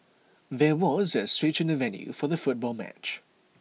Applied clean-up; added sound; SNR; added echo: none; none; none; none.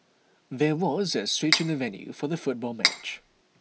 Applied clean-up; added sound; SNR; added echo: none; Cutlery, silverware; -1 dB; none.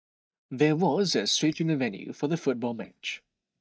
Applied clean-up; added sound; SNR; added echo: neural mask model DeepFilterNet 3.